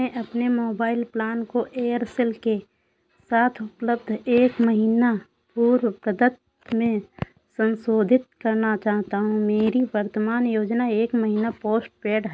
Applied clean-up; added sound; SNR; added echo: none; none; none; none.